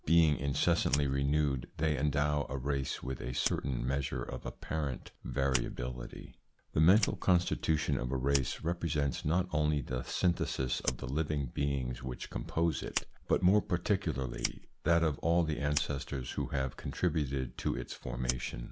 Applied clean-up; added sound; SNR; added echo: none; Fire; 14 dB; none.